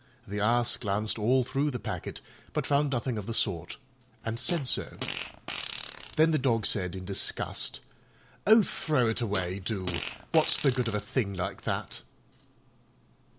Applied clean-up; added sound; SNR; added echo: none; Fart; 11 dB; none.